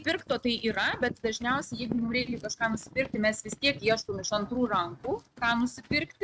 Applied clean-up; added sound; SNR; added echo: neural mask model RNNoise.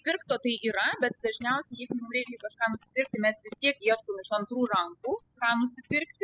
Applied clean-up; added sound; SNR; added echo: classical method spectral subtraction.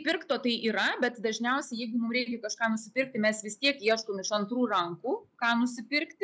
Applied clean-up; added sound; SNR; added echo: none; none; none; none.